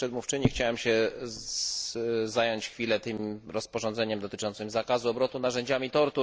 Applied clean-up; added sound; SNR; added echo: none; none; none; none.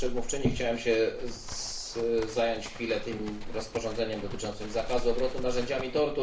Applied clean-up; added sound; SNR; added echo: none; Livestock, farm animals, working animals; 5 dB; reverberation time 0.4 s.